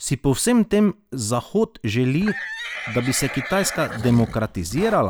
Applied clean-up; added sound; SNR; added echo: none; Livestock, farm animals, working animals; 11 dB; none.